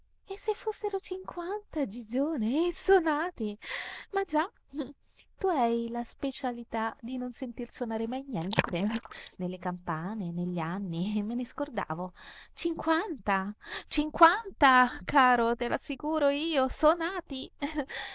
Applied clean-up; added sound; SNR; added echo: neural diffusion model UNIVERSE++.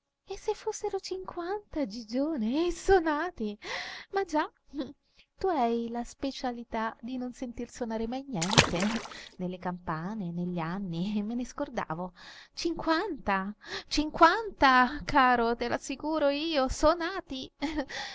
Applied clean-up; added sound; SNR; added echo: none; Water / Splash, splatter; 2 dB; none.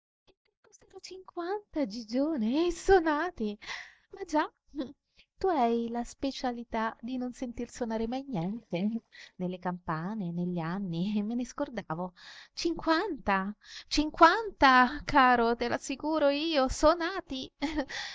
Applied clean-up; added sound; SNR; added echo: neural mask model DeepFilterNet 3.